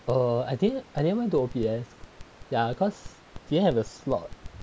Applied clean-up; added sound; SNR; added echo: none; Crackle; 16 dB; none.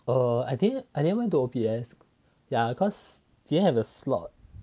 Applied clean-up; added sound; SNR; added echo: none; none; none; none.